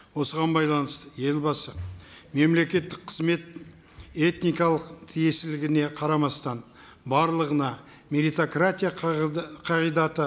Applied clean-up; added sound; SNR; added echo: none; none; none; none.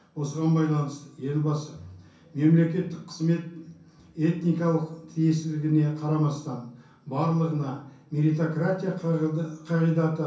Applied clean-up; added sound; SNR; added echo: none; none; none; reverberation time 0.6 s.